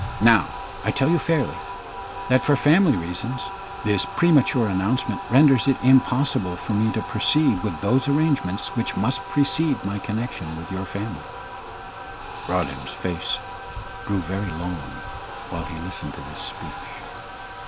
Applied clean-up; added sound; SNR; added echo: none; Bathtub (filling or washing); 10 dB; none.